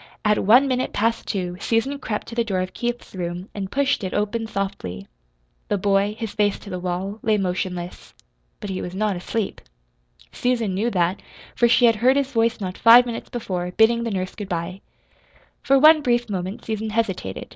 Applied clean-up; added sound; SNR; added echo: none; none; none; none.